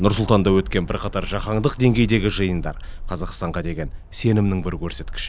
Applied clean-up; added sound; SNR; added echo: none; none; none; none.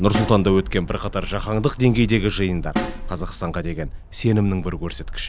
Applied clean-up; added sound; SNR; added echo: none; Snare drum; 12 dB; none.